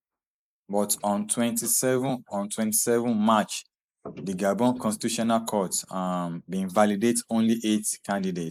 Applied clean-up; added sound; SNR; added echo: neural mask model Resemble Enhance denoiser.